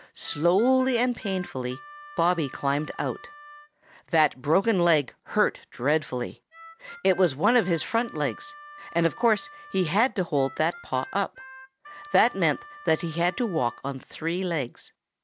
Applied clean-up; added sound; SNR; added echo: none; Harmonica; 19 dB; none.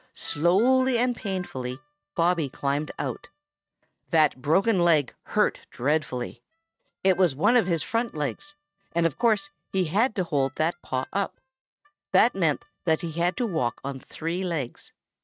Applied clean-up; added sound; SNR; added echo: neural mask model RNNoise.